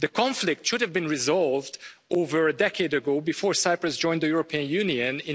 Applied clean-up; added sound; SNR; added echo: none; none; none; none.